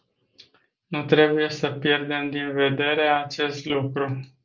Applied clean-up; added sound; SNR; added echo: none; none; none; none.